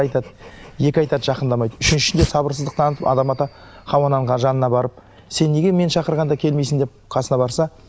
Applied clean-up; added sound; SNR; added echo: none; Dog; 14 dB; none.